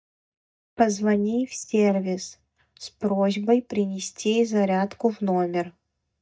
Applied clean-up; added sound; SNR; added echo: neural mask model DeepFilterNet 3.